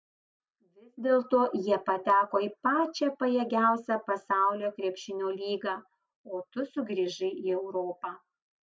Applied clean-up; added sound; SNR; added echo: none; none; none; none.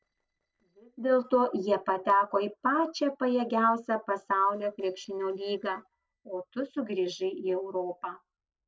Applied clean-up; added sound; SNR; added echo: neural separator model SepFormer DNS4.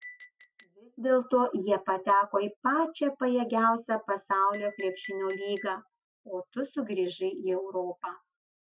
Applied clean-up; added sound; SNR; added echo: classical method Wiener filter.